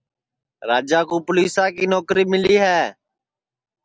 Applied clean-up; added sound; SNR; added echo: none; none; none; none.